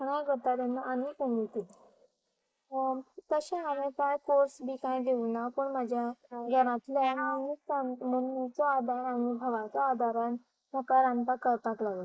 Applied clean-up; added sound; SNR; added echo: neural mask model Resemble Enhance denoiser.